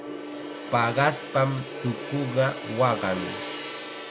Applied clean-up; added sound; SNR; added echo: none; Gong; 8 dB; none.